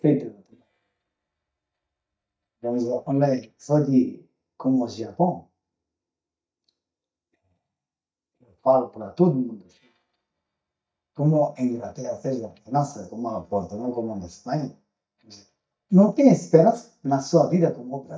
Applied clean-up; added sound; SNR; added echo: neural mask model DeepFilterNet 3.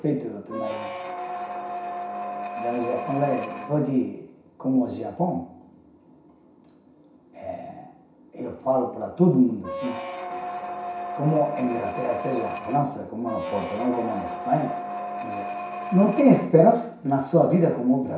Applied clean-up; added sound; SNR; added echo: none; Squeak; 7 dB; reverberation time 0.6 s.